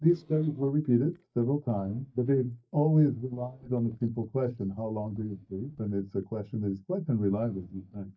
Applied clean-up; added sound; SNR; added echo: neural mask model DeepFilterNet 3.